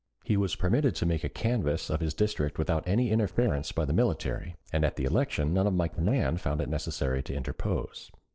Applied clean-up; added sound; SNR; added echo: neural separator model SepFormer DNS4.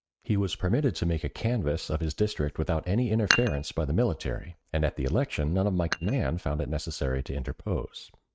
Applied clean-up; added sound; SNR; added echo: neural mask model RNNoise.